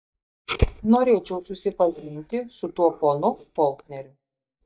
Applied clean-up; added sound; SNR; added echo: neural mask model DeepFilterNet 3.